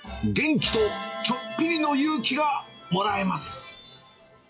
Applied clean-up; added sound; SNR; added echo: classical method log-MMSE.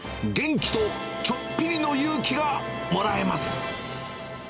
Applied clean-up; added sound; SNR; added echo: none; Bowed string instrument; 20 dB; none.